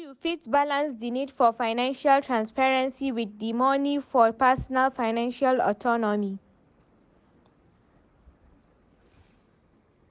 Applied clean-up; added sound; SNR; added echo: none; none; none; none.